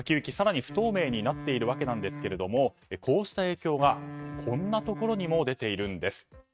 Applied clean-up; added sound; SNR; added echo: neural mask model RNNoise.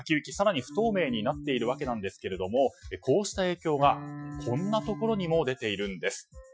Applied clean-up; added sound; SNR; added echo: classical method Wiener filter.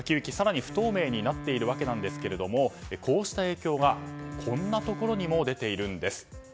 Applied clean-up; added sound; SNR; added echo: none; Wind instrument, woodwind instrument; 12 dB; none.